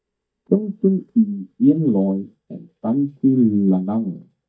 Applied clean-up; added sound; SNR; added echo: neural mask model DeepFilterNet 3.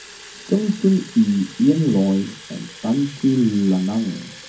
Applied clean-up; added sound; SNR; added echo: none; Fill (with liquid) / Water tap, faucet; 20 dB; reverberation time 0.4 s.